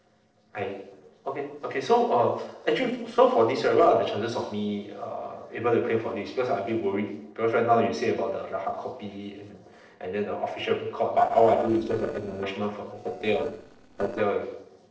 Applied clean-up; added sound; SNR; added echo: neural separator model SepFormer DNS4.